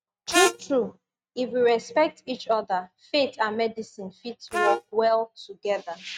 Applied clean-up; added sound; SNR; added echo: neural mask model RNNoise.